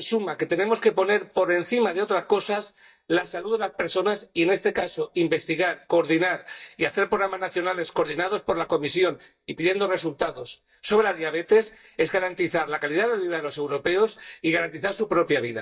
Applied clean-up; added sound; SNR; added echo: neural mask model DeepFilterNet 3.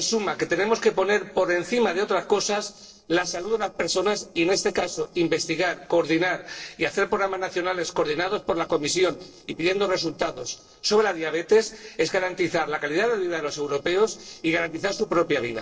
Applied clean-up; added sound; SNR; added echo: neural separator model SepFormer DNS4.